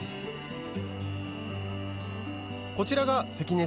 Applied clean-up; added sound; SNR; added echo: none; Train; 15 dB; none.